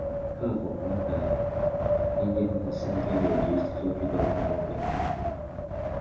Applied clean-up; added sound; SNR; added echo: none; Wind; -4 dB; reverberation time 0.9 s.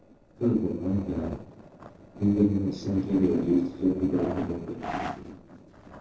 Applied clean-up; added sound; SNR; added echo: neural separator model SepFormer DNS4.